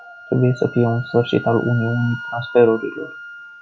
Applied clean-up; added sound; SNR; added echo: none; Wind instrument, woodwind instrument; 14 dB; none.